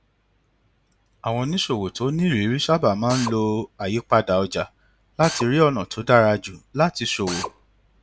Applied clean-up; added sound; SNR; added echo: none; Drill; 11 dB; none.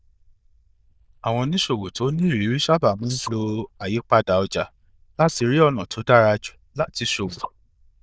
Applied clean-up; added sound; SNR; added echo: neural diffusion model UNIVERSE++.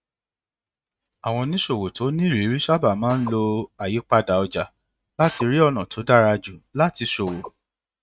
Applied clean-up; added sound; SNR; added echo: neural mask model RNNoise.